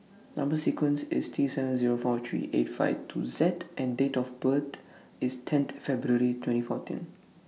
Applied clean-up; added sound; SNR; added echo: none; none; none; none.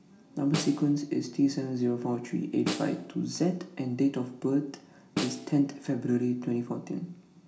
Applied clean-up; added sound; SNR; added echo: none; Snare drum; 11 dB; reverberation time 0.4 s.